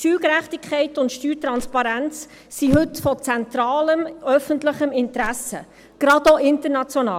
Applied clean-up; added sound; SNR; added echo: none; Crushing; 17 dB; none.